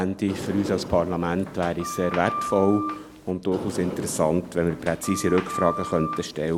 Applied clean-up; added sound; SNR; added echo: none; Sliding door; 9 dB; none.